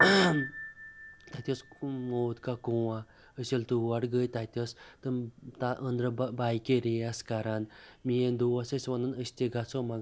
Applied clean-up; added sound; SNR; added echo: none; Piano; 10 dB; none.